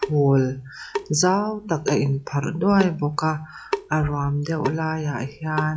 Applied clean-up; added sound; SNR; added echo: classical method log-MMSE.